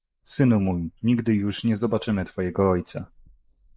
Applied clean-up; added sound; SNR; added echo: neural mask model Resemble Enhance denoiser.